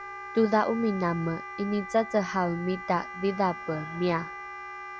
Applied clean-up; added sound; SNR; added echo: none; Wind instrument, woodwind instrument; 11 dB; none.